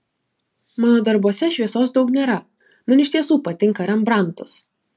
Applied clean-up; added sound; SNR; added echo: none; none; none; none.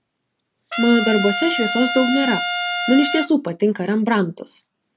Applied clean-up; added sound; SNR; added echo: none; Trumpet; 4 dB; none.